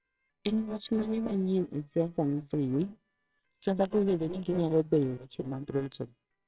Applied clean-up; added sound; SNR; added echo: neural separator model SepFormer WHAMR!.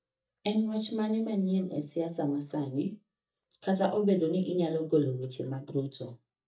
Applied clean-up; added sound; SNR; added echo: neural mask model DeepFilterNet 3.